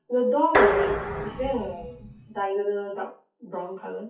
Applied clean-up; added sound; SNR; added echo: classical method WPE with log-MMSE.